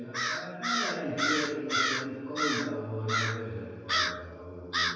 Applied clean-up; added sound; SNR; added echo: none; Crow; -3 dB; reverberation time 1.9 s.